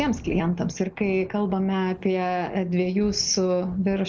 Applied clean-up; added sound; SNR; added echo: none; Thunder; 18 dB; none.